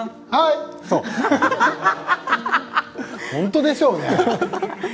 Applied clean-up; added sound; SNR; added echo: none; none; none; none.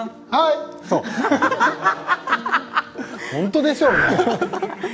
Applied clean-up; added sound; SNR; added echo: none; Breathing; -1 dB; none.